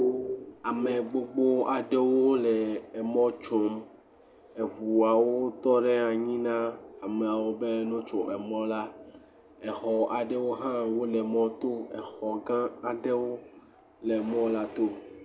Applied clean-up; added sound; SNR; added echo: none; none; none; none.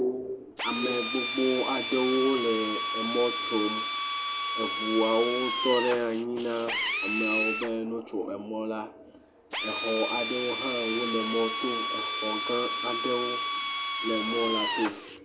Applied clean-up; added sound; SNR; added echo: none; Drill; 2 dB; none.